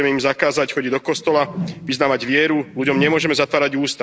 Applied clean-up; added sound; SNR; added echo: none; Whoosh, swoosh, swish; 12 dB; none.